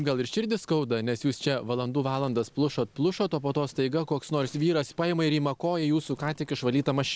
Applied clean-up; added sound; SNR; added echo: neural separator model SepFormer DNS4.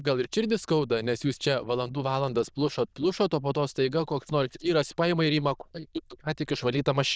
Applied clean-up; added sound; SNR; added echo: neural diffusion model UNIVERSE++.